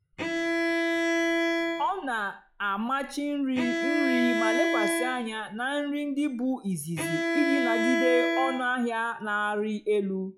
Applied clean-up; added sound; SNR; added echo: classical method log-MMSE.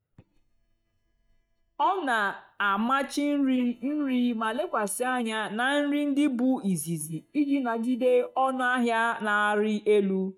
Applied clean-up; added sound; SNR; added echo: neural mask model DeepFilterNet 3.